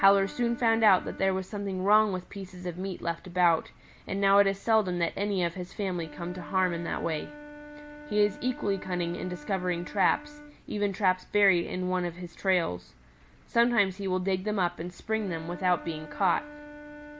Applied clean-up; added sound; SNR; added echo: none; Wind instrument, woodwind instrument; 19 dB; none.